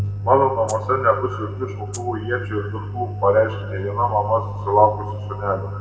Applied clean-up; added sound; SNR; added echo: none; Rattle (instrument); 19 dB; reverberation time 1.5 s.